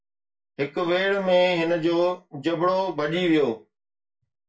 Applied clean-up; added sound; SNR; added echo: none; none; none; reverberation time 0.2 s.